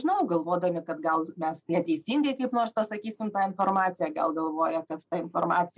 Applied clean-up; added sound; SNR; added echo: none; none; none; none.